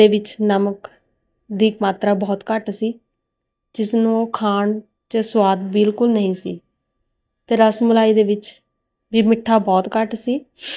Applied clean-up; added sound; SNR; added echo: neural mask model DeepFilterNet 3.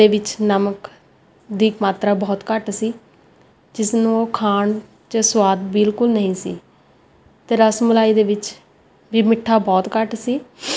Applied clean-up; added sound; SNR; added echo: none; none; none; none.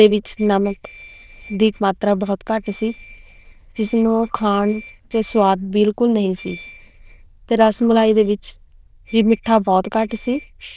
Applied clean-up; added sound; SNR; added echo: neural diffusion model UNIVERSE++.